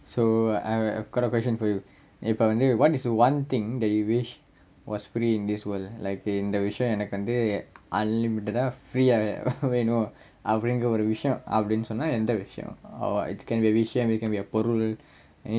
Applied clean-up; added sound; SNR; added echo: none; none; none; none.